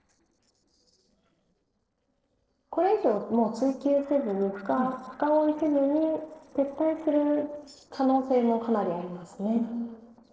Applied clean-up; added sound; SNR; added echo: neural separator model SepFormer DNS4.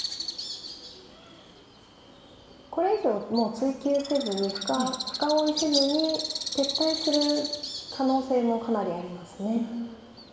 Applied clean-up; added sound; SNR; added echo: none; Bird; 7 dB; reverberation time 0.9 s.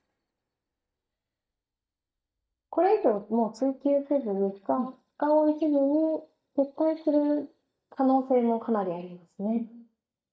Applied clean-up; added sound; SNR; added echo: neural mask model DeepFilterNet 3.